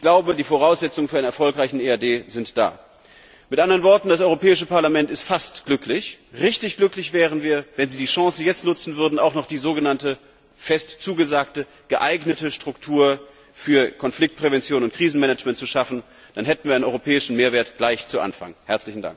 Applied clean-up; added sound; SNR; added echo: none; none; none; none.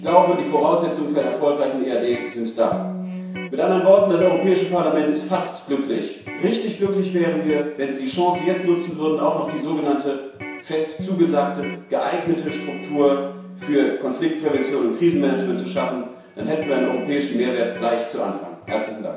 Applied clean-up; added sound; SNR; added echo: none; Electric guitar; 13 dB; reverberation time 0.7 s.